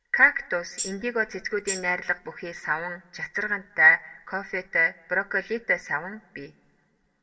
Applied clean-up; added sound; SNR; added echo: none; Tambourine; 11 dB; reverberation time 0.5 s.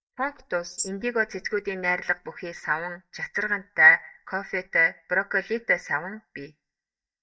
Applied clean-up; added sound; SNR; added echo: neural mask model DeepFilterNet 3.